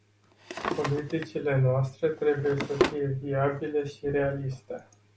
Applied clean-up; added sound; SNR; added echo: none; Drawer open or close; 7 dB; none.